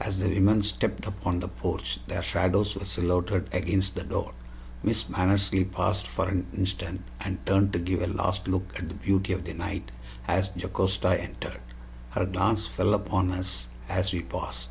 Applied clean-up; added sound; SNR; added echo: none; none; none; none.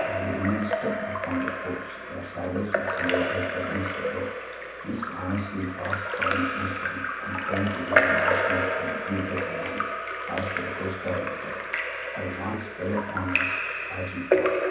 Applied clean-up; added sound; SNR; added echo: none; Drip / Trickle, dribble / Splash, splatter; -4 dB; reverberation time 0.6 s.